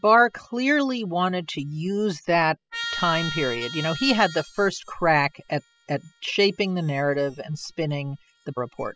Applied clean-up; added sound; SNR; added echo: classical method spectral subtraction.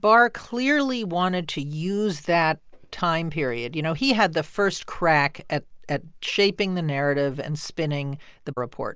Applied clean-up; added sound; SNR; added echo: none; none; none; none.